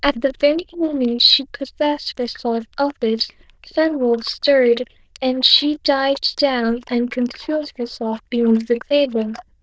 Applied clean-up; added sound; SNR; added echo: neural diffusion model UNIVERSE++.